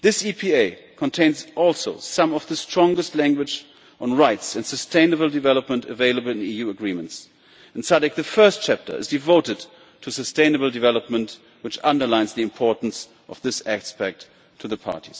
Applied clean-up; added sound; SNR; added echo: none; none; none; none.